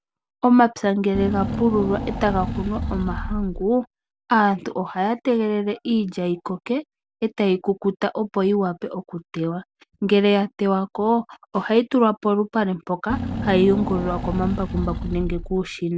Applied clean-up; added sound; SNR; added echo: none; Engine / Car; 5 dB; none.